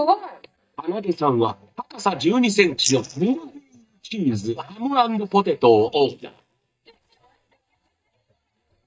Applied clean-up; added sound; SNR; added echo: neural mask model DeepFilterNet 3.